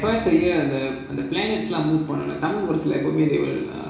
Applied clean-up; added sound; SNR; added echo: none; none; none; reverberation time 0.7 s.